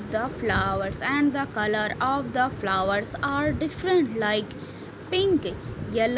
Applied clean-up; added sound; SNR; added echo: none; none; none; none.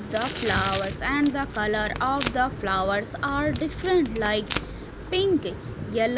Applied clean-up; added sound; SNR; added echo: none; Crumpling, crinkling + Packing tape, duct tape; 11 dB; none.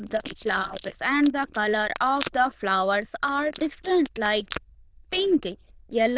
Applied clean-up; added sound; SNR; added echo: neural diffusion model UNIVERSE++.